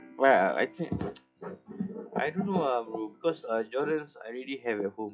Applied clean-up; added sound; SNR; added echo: classical method WPE with log-MMSE.